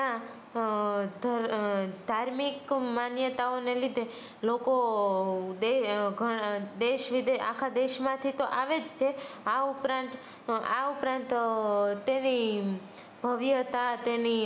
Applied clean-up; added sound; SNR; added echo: none; none; none; none.